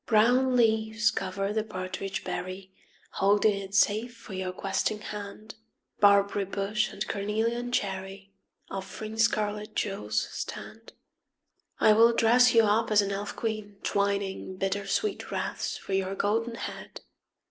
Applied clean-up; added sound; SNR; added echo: none; none; none; none.